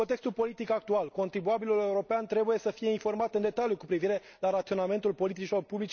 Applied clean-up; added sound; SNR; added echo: none; none; none; none.